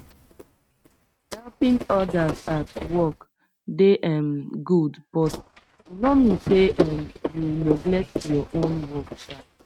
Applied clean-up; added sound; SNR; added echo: neural mask model RNNoise.